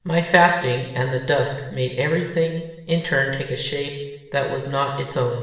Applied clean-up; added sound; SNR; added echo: none; none; none; reverberation time 0.9 s.